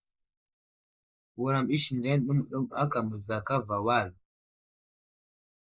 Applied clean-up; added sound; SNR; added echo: neural mask model Resemble Enhance denoiser.